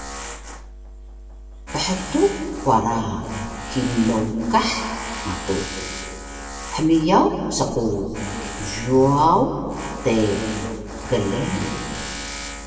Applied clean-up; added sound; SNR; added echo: none; Tools; 10 dB; reverberation time 2.2 s.